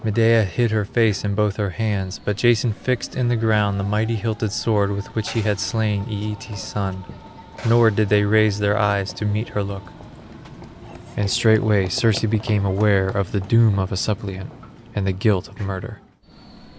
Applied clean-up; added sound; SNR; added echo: none; Run / Train; 18 dB; none.